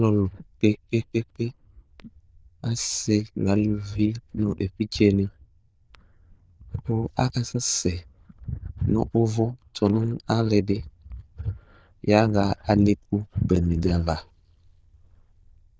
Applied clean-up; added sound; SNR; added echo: neural diffusion model UNIVERSE++.